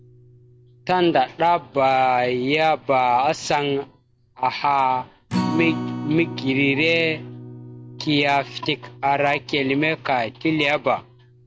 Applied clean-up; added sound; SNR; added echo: none; Acoustic guitar; 13 dB; none.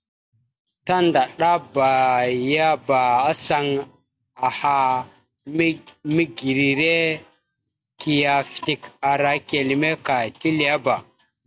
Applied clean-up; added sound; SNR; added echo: none; none; none; none.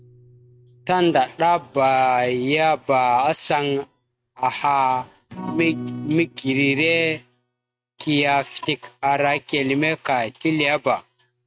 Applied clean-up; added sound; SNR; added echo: neural mask model RNNoise.